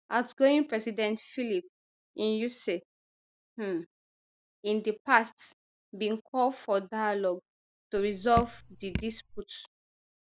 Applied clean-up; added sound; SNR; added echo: classical method spectral subtraction.